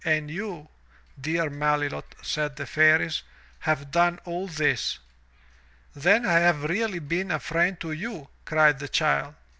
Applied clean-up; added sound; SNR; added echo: none; none; none; none.